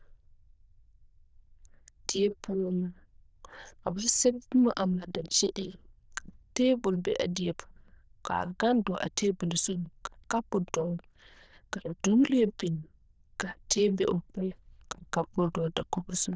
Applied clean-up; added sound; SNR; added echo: neural diffusion model UNIVERSE++.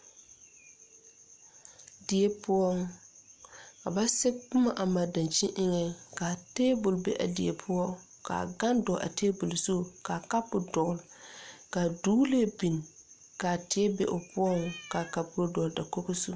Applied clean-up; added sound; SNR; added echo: none; Cat; 17 dB; none.